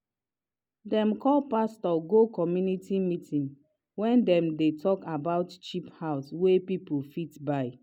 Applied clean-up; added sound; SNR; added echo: none; none; none; none.